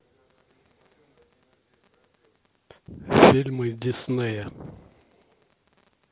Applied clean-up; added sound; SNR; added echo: none; none; none; none.